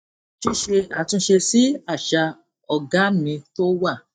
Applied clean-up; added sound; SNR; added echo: neural mask model DeepFilterNet 3.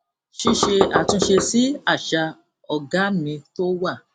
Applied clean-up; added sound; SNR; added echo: none; Knock; -1 dB; none.